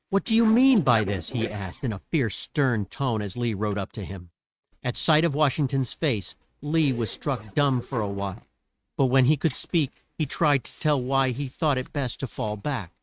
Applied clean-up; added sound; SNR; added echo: neural mask model RNNoise.